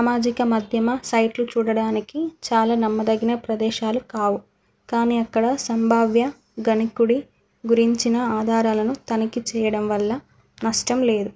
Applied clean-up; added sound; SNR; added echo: none; none; none; none.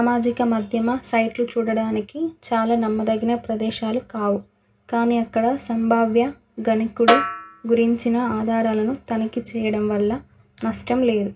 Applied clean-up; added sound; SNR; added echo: none; Snare drum; 4 dB; reverberation time 0.4 s.